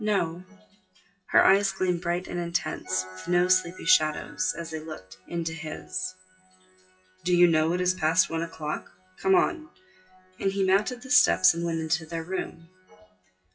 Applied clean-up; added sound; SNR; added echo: classical method WPE with log-MMSE.